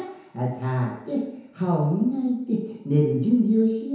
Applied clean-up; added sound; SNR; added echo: none; none; none; reverberation time 1.0 s.